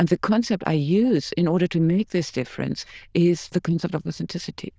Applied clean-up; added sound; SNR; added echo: neural diffusion model UNIVERSE++.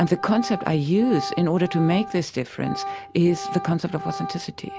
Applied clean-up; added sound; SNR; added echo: none; Organ; 11 dB; none.